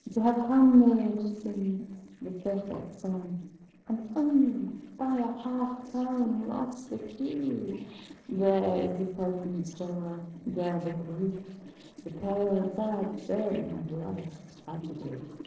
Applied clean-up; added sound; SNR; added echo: neural separator model SepFormer DNS4.